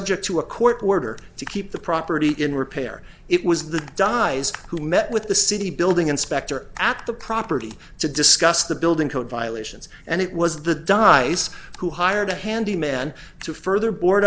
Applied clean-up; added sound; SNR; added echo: none; none; none; none.